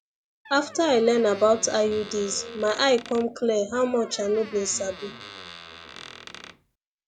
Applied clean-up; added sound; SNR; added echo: none; Squeak; 18 dB; none.